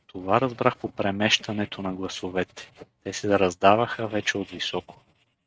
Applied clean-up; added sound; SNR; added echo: neural mask model RNNoise.